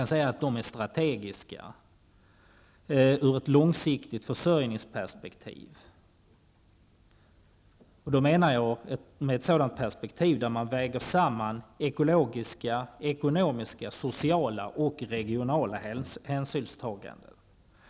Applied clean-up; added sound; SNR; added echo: none; none; none; none.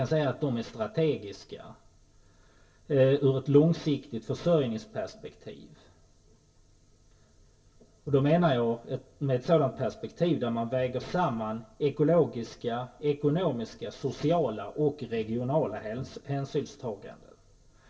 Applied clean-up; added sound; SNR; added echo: none; none; none; reverberation time 0.1 s.